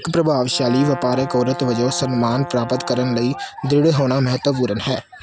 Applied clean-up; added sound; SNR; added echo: none; Brass instrument; 12 dB; none.